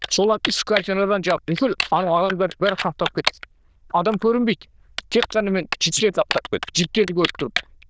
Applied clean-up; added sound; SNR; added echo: neural diffusion model UNIVERSE++.